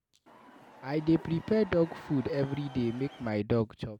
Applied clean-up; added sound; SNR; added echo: none; Crowd / Cheering; 19 dB; none.